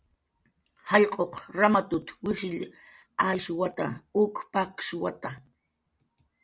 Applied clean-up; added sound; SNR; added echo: none; none; none; none.